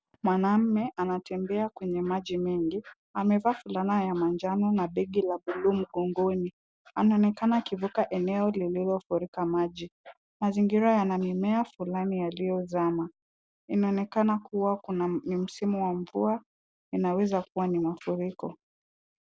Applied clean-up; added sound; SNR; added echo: none; none; none; none.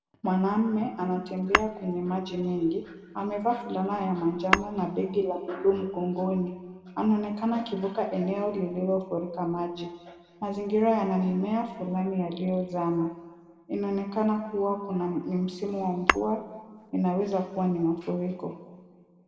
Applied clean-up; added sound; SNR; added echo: none; Tap / Hammer; 5 dB; reverberation time 1.6 s.